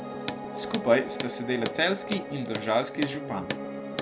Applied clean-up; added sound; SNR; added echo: none; Piano + Hammer; 5 dB; none.